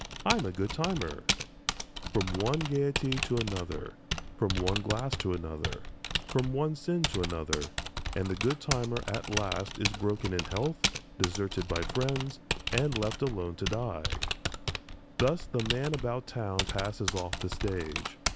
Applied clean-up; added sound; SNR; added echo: none; Typing; 3 dB; none.